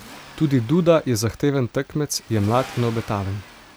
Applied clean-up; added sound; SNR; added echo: none; Accelerating, revving, vroom; 20 dB; none.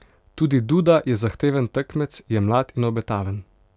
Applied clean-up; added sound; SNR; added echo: none; none; none; none.